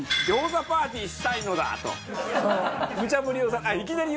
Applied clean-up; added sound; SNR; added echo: none; none; none; none.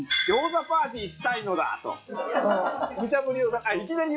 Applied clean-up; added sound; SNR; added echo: classical method log-MMSE.